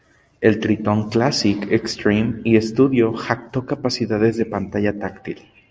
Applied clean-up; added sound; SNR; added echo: none; none; none; none.